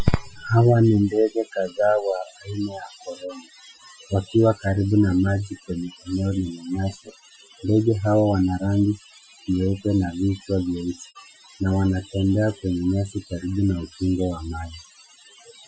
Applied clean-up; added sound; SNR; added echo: classical method Wiener filter.